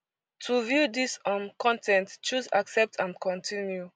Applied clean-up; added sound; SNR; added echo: none; none; none; none.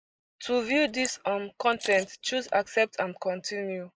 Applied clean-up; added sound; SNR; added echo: neural mask model Resemble Enhance denoiser.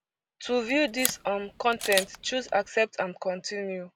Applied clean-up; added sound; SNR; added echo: none; Camera; 8 dB; none.